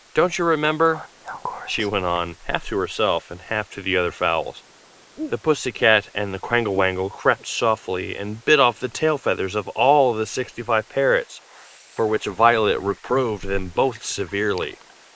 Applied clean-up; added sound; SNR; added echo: neural mask model Resemble Enhance denoiser.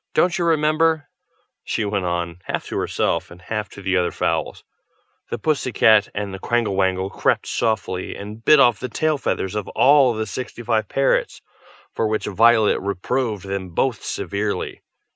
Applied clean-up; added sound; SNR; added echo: none; none; none; none.